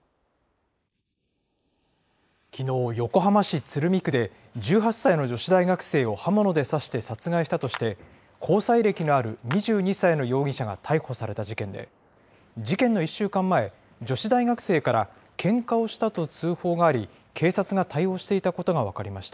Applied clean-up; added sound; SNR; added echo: neural mask model Resemble Enhance denoiser.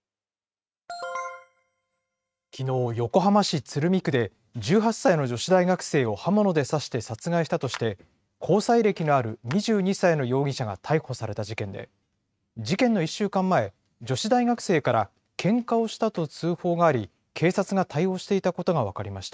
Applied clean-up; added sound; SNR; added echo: neural mask model RNNoise.